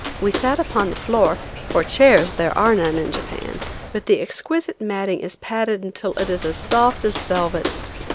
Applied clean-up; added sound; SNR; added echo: none; Walk, footsteps; 10 dB; none.